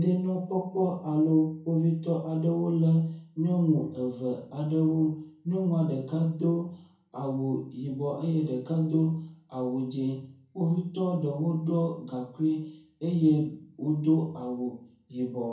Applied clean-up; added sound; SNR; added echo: none; none; none; reverberation time 0.5 s.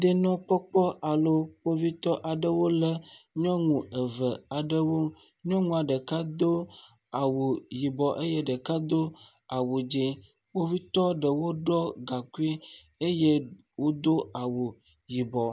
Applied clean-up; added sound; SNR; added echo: none; none; none; none.